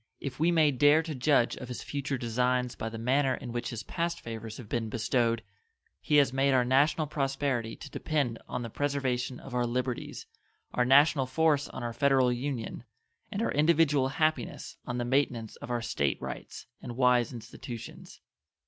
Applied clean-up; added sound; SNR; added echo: none; none; none; none.